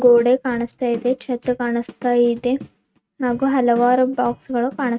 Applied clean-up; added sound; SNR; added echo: neural mask model RNNoise.